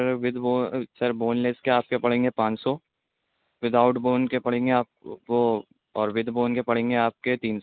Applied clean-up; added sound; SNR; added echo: none; none; none; none.